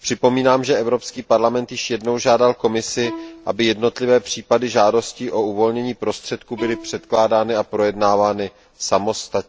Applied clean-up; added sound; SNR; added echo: none; Bowed string instrument; 17 dB; none.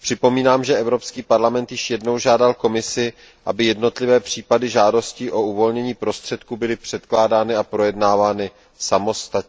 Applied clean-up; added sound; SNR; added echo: none; none; none; none.